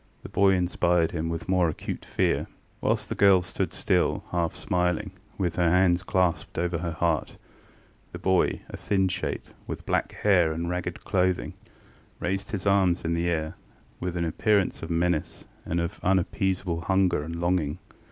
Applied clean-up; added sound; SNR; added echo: none; none; none; none.